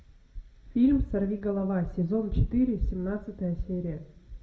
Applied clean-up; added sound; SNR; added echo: none; none; none; reverberation time 0.5 s.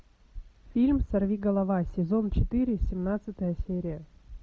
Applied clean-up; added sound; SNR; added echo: none; none; none; none.